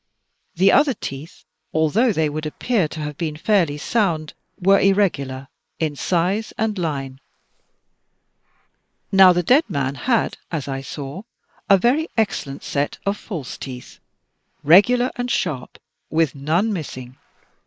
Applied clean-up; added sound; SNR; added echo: neural mask model Resemble Enhance denoiser.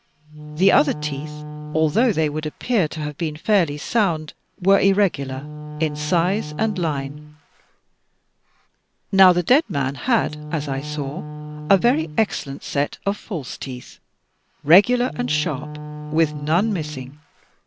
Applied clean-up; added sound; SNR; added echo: none; Wind instrument, woodwind instrument; 12 dB; none.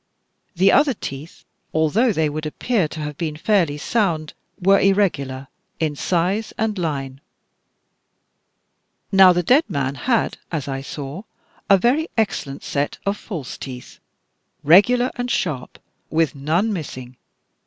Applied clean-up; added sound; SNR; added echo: none; none; none; none.